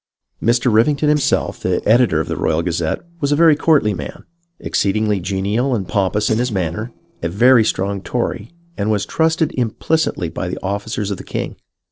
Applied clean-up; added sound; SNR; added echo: neural separator model SepFormer DNS4.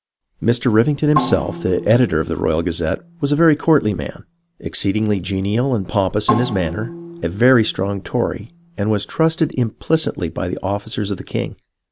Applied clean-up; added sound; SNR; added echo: none; Percussion; 11 dB; none.